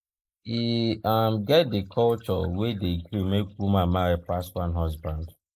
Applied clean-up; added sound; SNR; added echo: neural mask model Resemble Enhance denoiser.